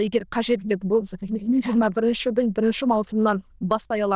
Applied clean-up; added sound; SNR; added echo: neural diffusion model UNIVERSE++.